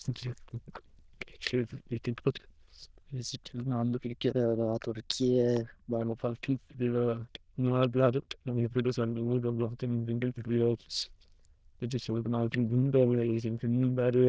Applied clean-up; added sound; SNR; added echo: neural diffusion model UNIVERSE++.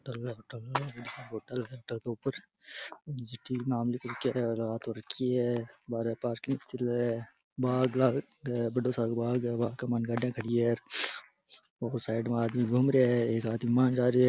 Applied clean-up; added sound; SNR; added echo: none; none; none; none.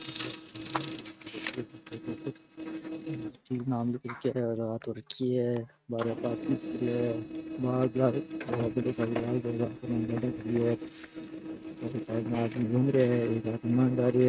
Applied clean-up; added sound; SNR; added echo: neural mask model RNNoise.